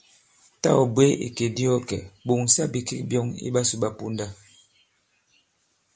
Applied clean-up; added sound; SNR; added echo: none; none; none; none.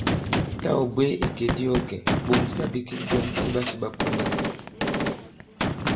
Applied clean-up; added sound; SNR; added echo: none; Gunshot, gunfire; -1 dB; reverberation time 0.6 s.